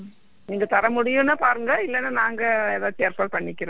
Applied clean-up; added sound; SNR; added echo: none; Bicycle; 15 dB; none.